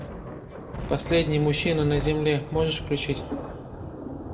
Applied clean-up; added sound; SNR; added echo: none; Thunder; 8 dB; reverberation time 1.2 s.